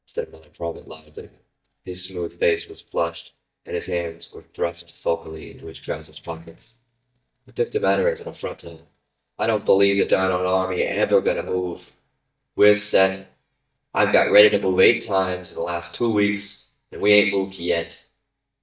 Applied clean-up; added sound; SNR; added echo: neural mask model DeepFilterNet 3.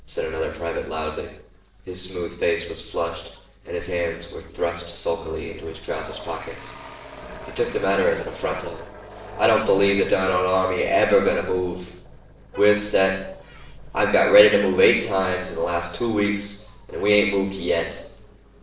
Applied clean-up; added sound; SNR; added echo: neural separator model SepFormer DNS4.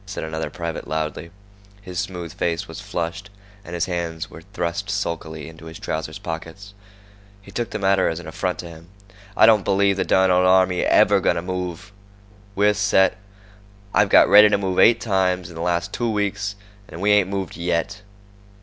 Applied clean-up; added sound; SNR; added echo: none; none; none; none.